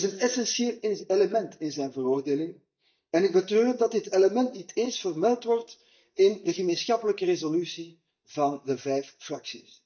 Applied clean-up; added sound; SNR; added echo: neural mask model DeepFilterNet 3.